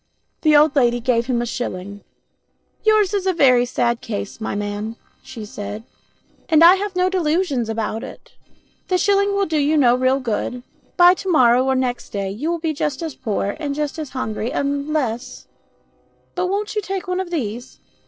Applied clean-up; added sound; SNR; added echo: neural separator model SepFormer DNS4.